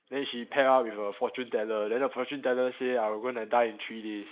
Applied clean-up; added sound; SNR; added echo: neural mask model Resemble Enhance denoiser.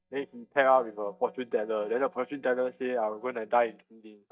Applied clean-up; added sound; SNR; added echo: neural mask model DeepFilterNet 3.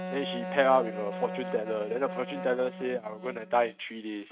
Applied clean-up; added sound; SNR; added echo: neural mask model RNNoise.